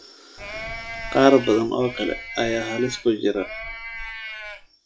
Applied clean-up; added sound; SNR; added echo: classical method WPE with log-MMSE.